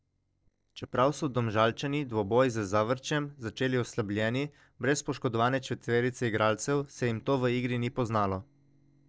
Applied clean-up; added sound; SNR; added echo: neural separator model SepFormer DNS4.